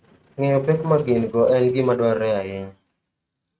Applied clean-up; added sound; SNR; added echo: neural mask model RNNoise.